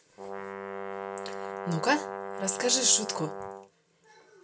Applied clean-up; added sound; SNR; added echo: none; Brass instrument; 7 dB; reverberation time 0.2 s.